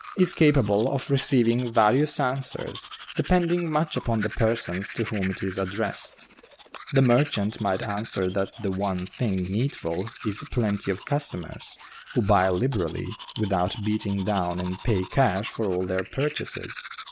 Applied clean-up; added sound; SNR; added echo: none; Domestic sounds, home sounds; 15 dB; none.